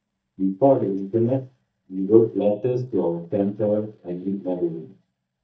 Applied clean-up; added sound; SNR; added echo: neural mask model DeepFilterNet 3.